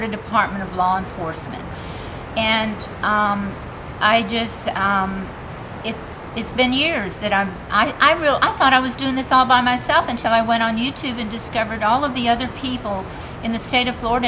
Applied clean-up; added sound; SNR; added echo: none; none; none; none.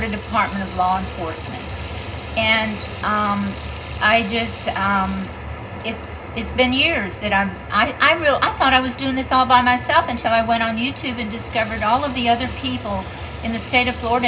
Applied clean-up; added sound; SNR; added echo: none; Sink (filling or washing) / Water tap, faucet; 20 dB; reverberation time 0.2 s.